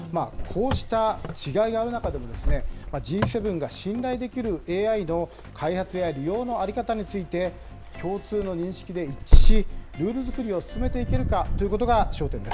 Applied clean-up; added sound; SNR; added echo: none; Wind; -3 dB; none.